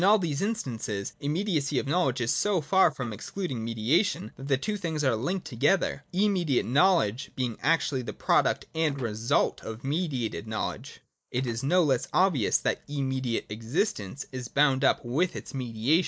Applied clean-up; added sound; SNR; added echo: neural mask model Resemble Enhance denoiser.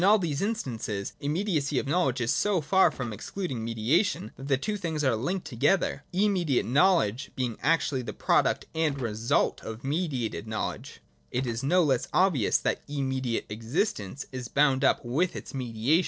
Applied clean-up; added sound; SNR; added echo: neural separator model SepFormer DNS4.